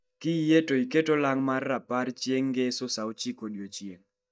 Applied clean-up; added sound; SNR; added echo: neural mask model DeepFilterNet 3.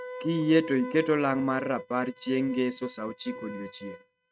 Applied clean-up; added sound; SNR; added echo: neural mask model RNNoise.